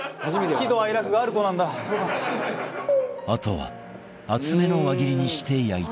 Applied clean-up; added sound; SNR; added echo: none; none; none; none.